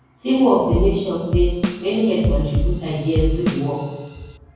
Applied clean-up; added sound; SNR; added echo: none; Drum kit; 2 dB; reverberation time 1.3 s.